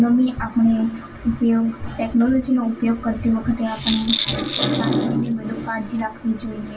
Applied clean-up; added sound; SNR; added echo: none; Rattle; 4 dB; reverberation time 0.1 s.